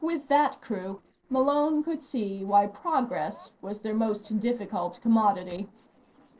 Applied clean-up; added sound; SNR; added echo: neural separator model SepFormer DNS4.